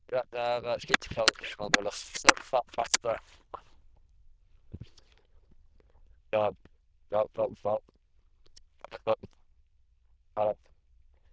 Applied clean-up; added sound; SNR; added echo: neural diffusion model UNIVERSE++.